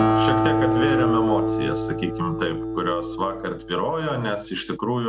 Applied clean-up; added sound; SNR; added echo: none; Acoustic guitar; -2 dB; none.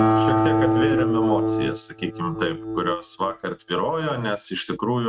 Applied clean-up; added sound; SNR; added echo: neural mask model RNNoise.